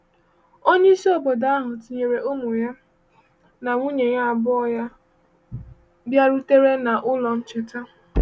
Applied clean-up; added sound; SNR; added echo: none; none; none; none.